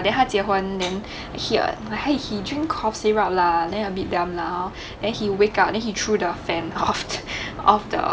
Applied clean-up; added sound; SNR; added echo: none; Mechanisms; 17 dB; none.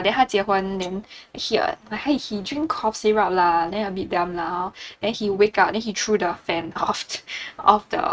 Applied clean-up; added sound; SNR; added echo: neural mask model RNNoise.